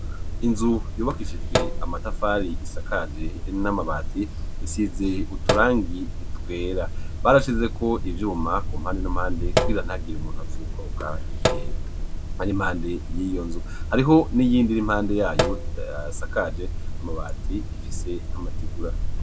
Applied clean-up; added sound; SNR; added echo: none; Sink (filling or washing); 0 dB; none.